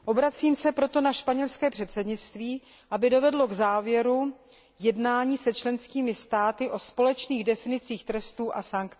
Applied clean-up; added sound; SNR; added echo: none; none; none; none.